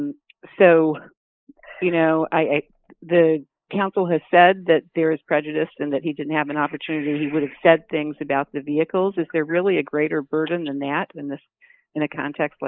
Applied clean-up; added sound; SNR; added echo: neural mask model Resemble Enhance denoiser.